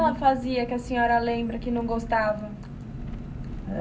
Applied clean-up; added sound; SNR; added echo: none; Engine; 10 dB; reverberation time 0.4 s.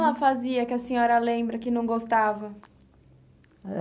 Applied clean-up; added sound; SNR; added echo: none; none; none; none.